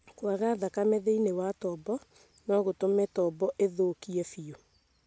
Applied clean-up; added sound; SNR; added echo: none; none; none; none.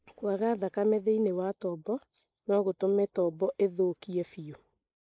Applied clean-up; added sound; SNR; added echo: neural mask model Resemble Enhance denoiser.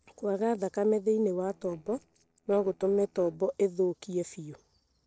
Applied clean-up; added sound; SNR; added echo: neural separator model SepFormer DNS4.